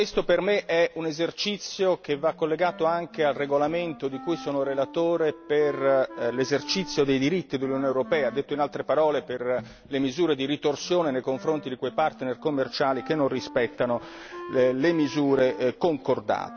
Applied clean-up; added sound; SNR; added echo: none; Wind instrument, woodwind instrument; 18 dB; none.